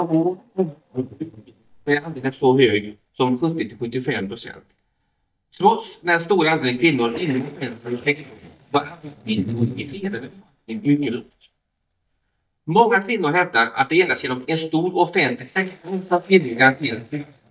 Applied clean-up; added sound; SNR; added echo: neural mask model DeepFilterNet 3.